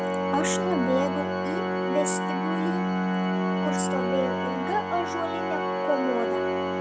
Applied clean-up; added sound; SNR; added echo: none; Organ; -4 dB; none.